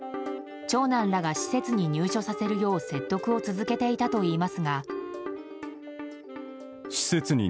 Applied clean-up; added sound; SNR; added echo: none; Wind instrument, woodwind instrument; 13 dB; none.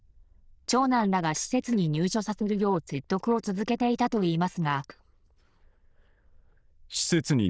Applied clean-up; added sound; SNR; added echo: neural diffusion model UNIVERSE++.